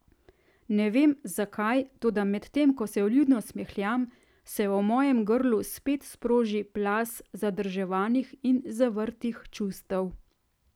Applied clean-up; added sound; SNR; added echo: none; none; none; none.